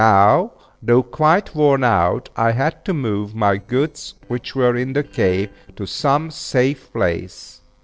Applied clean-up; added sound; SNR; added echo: neural separator model SepFormer DNS4.